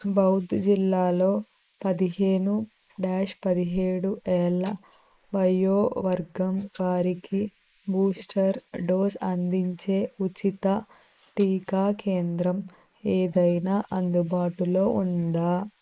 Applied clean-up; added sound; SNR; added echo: neural mask model Resemble Enhance denoiser.